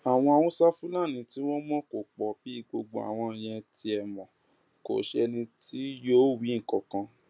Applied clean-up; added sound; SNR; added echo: none; none; none; none.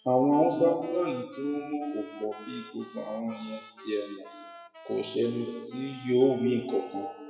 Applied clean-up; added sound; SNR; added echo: classical method WPE with log-MMSE.